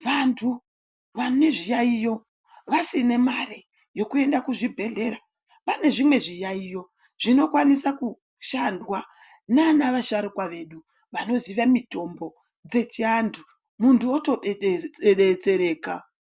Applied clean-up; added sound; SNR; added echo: none; none; none; none.